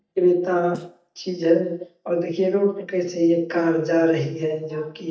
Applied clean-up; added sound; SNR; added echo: neural mask model DeepFilterNet 3.